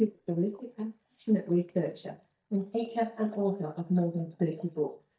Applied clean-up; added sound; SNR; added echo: neural mask model DeepFilterNet 3.